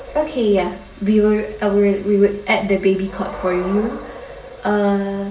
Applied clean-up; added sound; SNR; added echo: none; Animal; 18 dB; reverberation time 0.3 s.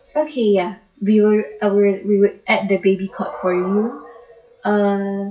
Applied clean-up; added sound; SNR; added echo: classical method WPE with log-MMSE.